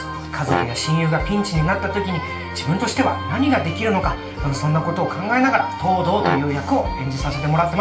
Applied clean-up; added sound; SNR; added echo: none; Brass instrument; 8 dB; reverberation time 0.3 s.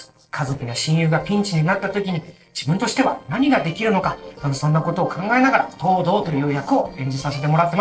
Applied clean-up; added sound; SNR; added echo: neural separator model SepFormer DNS4.